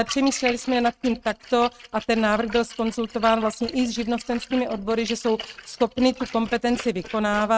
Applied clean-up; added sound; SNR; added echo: neural mask model RNNoise.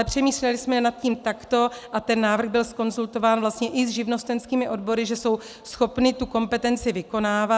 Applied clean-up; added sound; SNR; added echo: none; none; none; none.